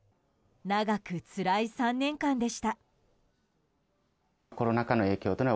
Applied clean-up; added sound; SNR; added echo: none; none; none; none.